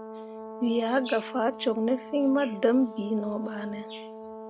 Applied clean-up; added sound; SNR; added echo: none; Brass instrument; 13 dB; none.